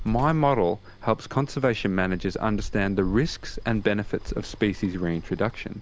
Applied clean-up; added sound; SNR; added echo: none; Sliding door; 11 dB; none.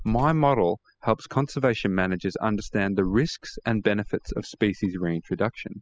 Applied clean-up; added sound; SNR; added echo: classical method spectral subtraction.